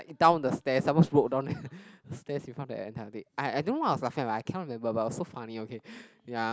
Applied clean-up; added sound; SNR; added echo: none; none; none; none.